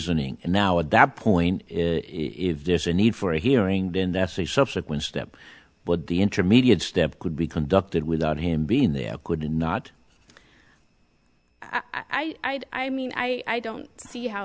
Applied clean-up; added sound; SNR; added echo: none; none; none; none.